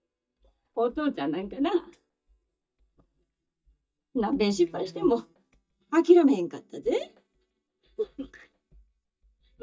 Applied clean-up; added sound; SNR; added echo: neural mask model DeepFilterNet 3.